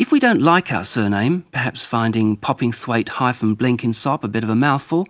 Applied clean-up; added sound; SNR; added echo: none; none; none; none.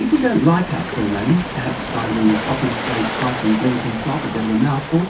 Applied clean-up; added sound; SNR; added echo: none; Waves, surf; 7 dB; reverberation time 0.3 s.